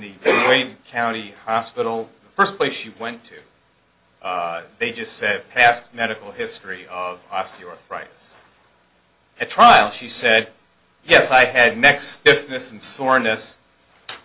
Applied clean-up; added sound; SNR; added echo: none; none; none; none.